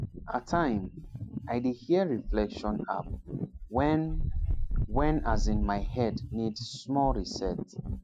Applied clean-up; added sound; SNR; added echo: classical method log-MMSE.